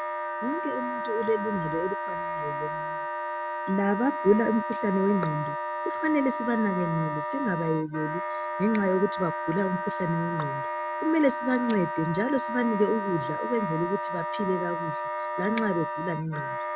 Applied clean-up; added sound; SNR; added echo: none; Wind instrument, woodwind instrument; 3 dB; none.